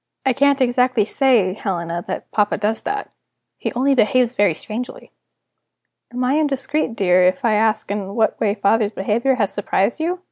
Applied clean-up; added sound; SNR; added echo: none; none; none; none.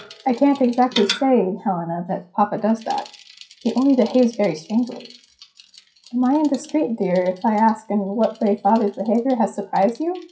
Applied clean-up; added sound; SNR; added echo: classical method WPE with log-MMSE.